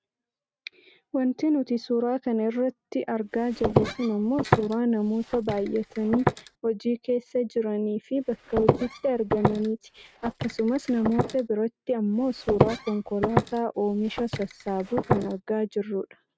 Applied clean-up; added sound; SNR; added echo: neural mask model RNNoise.